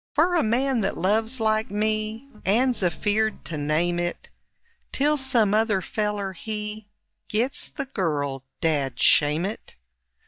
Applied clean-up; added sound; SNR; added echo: neural mask model DeepFilterNet 3.